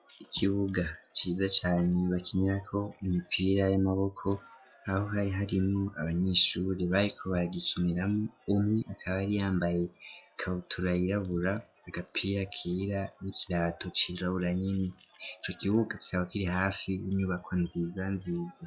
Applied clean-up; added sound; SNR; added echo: classical method log-MMSE.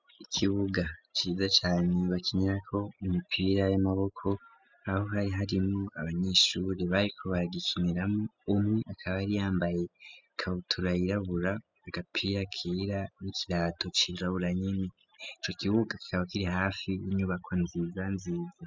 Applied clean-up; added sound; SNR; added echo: classical method spectral subtraction.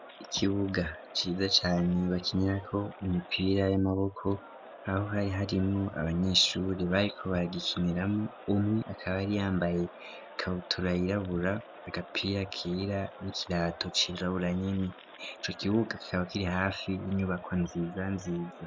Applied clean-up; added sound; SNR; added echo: none; Crowd; 17 dB; none.